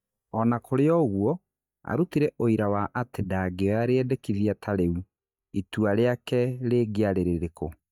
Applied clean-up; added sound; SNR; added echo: neural mask model DeepFilterNet 3.